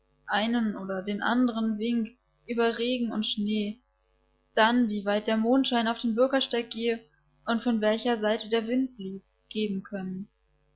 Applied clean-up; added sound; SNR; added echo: none; none; none; none.